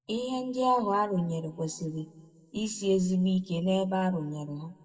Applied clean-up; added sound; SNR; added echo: none; none; none; reverberation time 1.3 s.